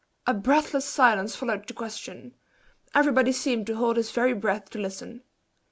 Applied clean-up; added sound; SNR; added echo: none; none; none; none.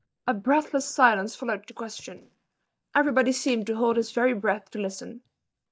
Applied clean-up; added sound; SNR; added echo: neural mask model DeepFilterNet 3.